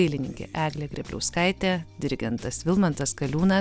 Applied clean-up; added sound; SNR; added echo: none; none; none; none.